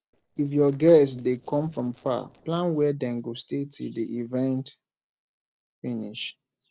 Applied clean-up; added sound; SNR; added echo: neural separator model SepFormer DNS4.